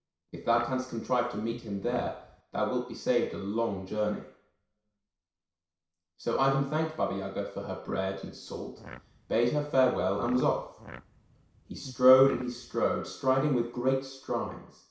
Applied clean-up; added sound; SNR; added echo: none; Fart; 17 dB; reverberation time 0.6 s.